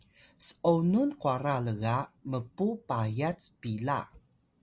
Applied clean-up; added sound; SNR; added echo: none; none; none; none.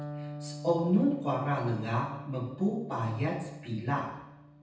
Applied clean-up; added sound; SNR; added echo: none; Electric guitar; 13 dB; reverberation time 0.9 s.